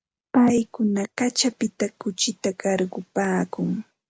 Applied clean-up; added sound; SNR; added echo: none; none; none; none.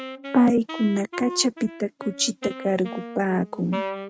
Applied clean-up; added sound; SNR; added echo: neural mask model RNNoise.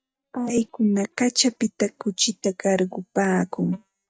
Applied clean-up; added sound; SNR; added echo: neural mask model DeepFilterNet 3.